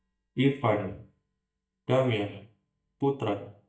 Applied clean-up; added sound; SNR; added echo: neural mask model DeepFilterNet 3.